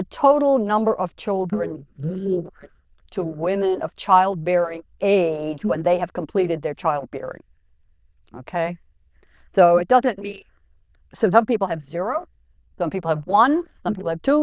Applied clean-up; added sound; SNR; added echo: neural diffusion model UNIVERSE++.